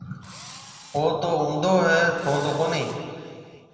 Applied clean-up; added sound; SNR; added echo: none; Engine / Drill; 20 dB; reverberation time 2.2 s.